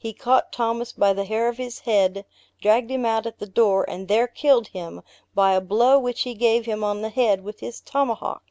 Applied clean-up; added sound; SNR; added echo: none; none; none; none.